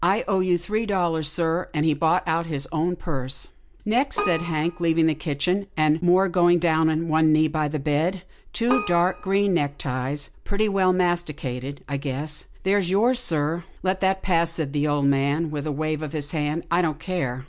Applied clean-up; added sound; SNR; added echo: none; Keyboard (musical); 13 dB; none.